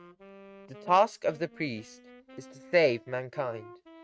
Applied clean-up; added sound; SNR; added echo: neural mask model RNNoise.